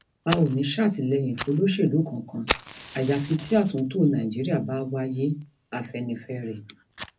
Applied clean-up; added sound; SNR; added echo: none; Fire; 11 dB; reverberation time 0.4 s.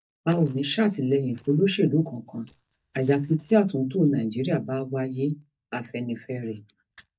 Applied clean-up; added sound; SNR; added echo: neural mask model DeepFilterNet 3.